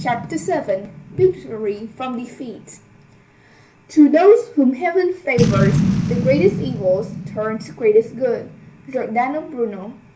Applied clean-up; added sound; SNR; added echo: none; Boom; 6 dB; reverberation time 0.3 s.